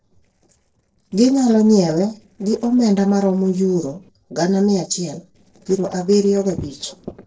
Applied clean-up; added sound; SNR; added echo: neural separator model SepFormer DNS4.